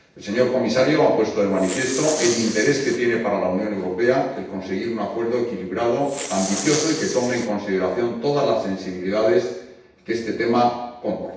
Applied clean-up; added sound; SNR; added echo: none; Respiratory sounds; 11 dB; reverberation time 0.9 s.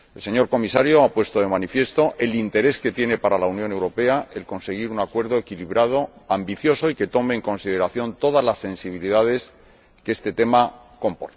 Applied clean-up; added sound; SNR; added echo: none; none; none; none.